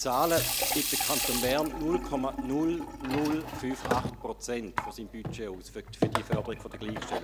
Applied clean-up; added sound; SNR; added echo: none; Sink (filling or washing) / Water tap, faucet; 1 dB; none.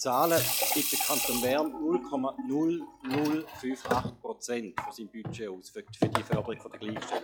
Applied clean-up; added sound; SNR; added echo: classical method log-MMSE.